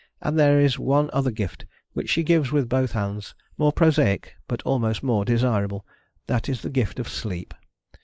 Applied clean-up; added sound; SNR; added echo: neural mask model Resemble Enhance denoiser.